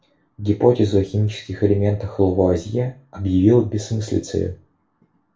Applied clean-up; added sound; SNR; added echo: none; none; none; reverberation time 0.3 s.